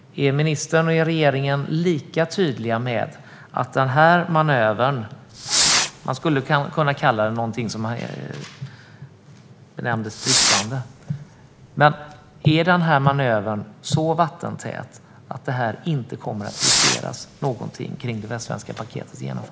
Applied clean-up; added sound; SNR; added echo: none; Fireworks; 3 dB; none.